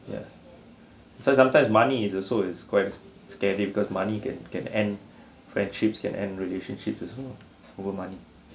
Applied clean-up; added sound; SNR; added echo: none; none; none; none.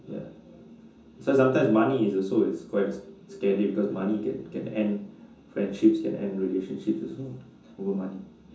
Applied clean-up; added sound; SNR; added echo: none; none; none; reverberation time 0.6 s.